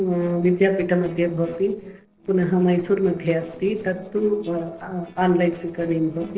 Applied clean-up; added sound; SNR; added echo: neural separator model SepFormer DNS4.